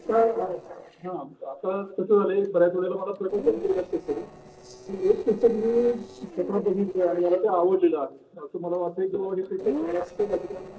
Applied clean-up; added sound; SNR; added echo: neural separator model SepFormer DNS4.